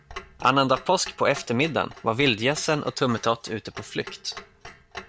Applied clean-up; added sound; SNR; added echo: none; Clock; 18 dB; none.